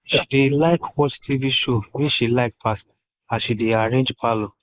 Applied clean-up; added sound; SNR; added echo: neural mask model Resemble Enhance denoiser.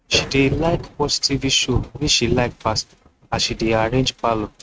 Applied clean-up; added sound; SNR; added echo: neural mask model RNNoise.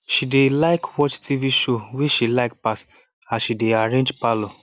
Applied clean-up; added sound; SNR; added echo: none; none; none; none.